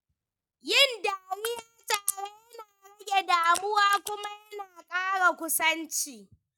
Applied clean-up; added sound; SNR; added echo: neural mask model RNNoise.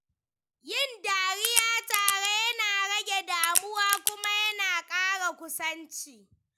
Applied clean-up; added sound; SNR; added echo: none; Crack; 2 dB; none.